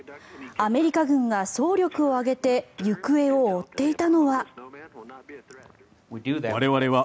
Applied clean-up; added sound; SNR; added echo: none; none; none; none.